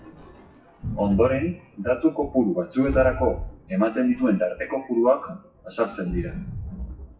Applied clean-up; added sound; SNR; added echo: classical method WPE with log-MMSE.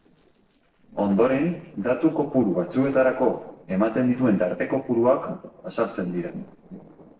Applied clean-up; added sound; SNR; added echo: neural separator model SepFormer DNS4.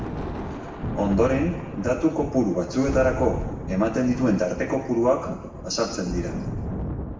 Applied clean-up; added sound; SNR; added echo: none; Thunder; 6 dB; reverberation time 1.2 s.